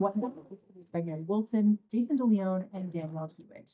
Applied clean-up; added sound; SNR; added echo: neural mask model DeepFilterNet 3.